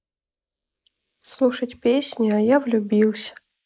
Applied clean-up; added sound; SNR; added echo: neural mask model Resemble Enhance denoiser.